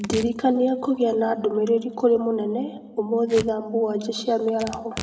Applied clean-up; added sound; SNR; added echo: none; Packing tape, duct tape / Tearing; 18 dB; reverberation time 1.0 s.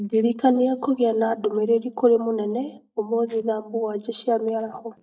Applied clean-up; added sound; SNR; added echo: neural mask model DeepFilterNet 3.